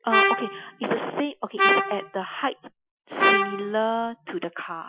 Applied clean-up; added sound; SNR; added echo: classical method Wiener filter.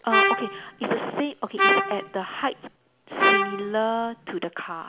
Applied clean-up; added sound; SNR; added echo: none; Trumpet; -4 dB; none.